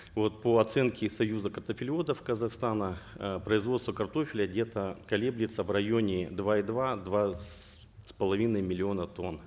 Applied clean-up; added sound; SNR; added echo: none; none; none; none.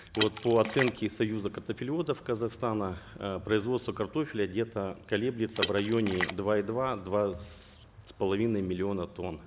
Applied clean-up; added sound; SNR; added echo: none; Water / Splash, splatter; 10 dB; none.